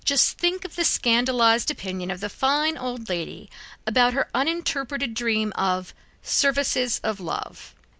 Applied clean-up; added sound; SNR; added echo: none; none; none; none.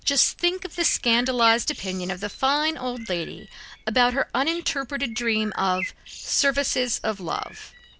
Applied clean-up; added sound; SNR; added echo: none; Bird; 16 dB; none.